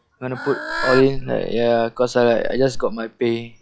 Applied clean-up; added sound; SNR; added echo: classical method log-MMSE.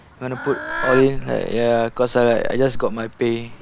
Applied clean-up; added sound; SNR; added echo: none; Bird / Fowl; 13 dB; none.